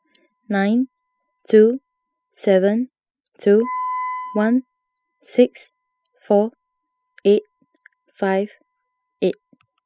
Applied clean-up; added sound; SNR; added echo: classical method spectral subtraction.